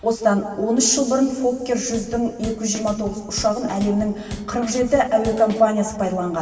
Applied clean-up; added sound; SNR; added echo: none; Drum kit; 15 dB; reverberation time 2.3 s.